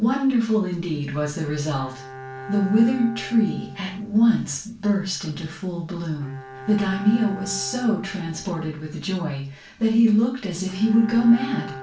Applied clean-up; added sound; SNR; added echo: none; Bowed string instrument; 17 dB; reverberation time 0.3 s.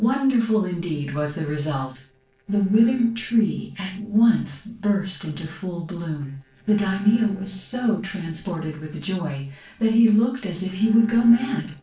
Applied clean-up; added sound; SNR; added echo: neural separator model SepFormer DNS4.